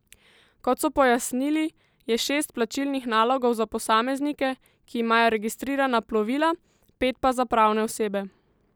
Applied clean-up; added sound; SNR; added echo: none; none; none; none.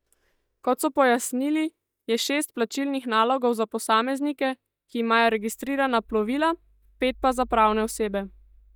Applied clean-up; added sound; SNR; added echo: neural mask model DeepFilterNet 3.